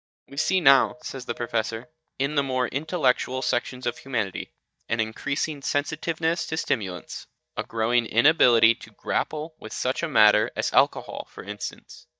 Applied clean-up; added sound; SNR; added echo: neural mask model DeepFilterNet 3.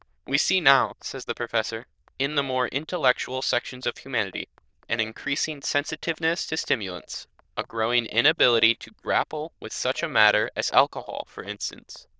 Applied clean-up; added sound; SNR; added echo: neural diffusion model UNIVERSE++.